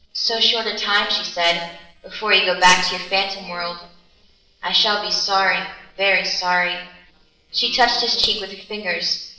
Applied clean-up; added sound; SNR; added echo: neural separator model SepFormer DNS4.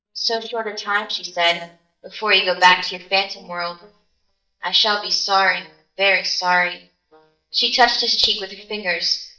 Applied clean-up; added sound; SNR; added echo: neural mask model DeepFilterNet 3.